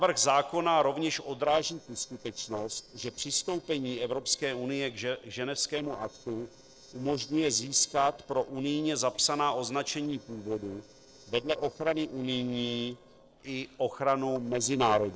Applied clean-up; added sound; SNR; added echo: neural separator model SepFormer DNS4.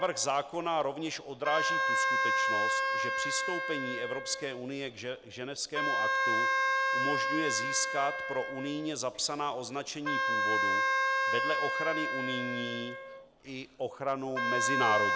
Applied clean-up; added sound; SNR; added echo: none; Wind instrument, woodwind instrument; -3 dB; none.